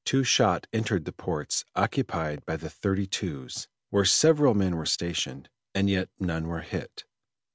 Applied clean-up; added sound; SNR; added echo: none; none; none; none.